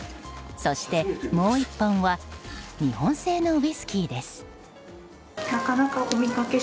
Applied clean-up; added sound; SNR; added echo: none; none; none; none.